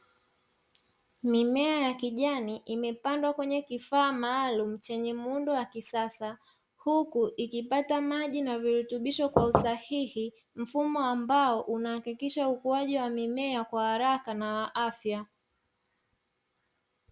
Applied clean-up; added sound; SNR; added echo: none; Knock / Wood; -3 dB; none.